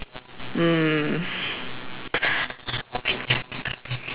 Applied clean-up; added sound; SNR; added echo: none; none; none; none.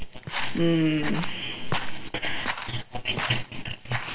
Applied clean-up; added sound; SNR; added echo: none; Walk, footsteps; 9 dB; reverberation time 0.2 s.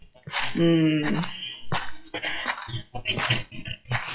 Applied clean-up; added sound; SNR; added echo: classical method WPE with log-MMSE.